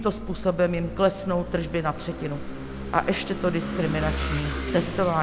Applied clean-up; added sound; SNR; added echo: none; Engine / Vehicle; 6 dB; none.